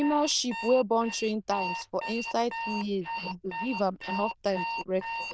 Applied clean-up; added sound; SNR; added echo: neural diffusion model UNIVERSE++.